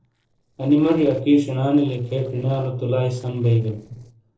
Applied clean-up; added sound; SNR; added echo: neural separator model SepFormer DNS4.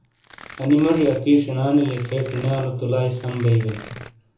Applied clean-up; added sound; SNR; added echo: none; Tearing; 19 dB; reverberation time 1.0 s.